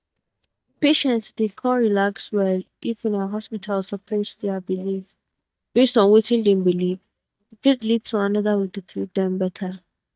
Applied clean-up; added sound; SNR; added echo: neural mask model DeepFilterNet 3.